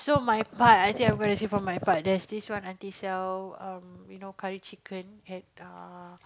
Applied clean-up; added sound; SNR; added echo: none; none; none; none.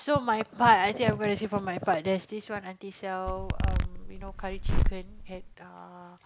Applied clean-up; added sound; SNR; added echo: none; Zipper (clothing); -1 dB; none.